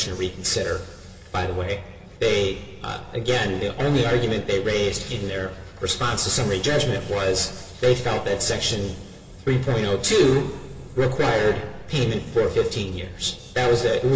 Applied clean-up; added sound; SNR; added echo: none; none; none; reverberation time 2.2 s.